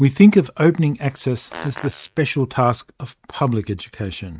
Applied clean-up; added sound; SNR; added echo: neural mask model RNNoise.